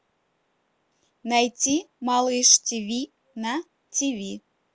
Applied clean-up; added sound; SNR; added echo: none; none; none; none.